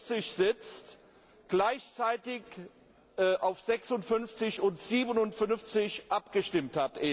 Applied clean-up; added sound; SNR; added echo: none; none; none; none.